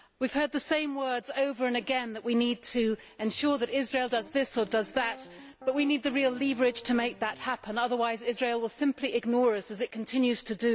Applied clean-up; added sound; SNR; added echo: none; Piano; 19 dB; none.